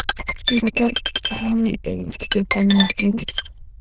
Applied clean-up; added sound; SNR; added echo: neural diffusion model UNIVERSE++.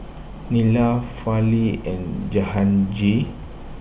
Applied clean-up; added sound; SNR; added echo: none; none; none; none.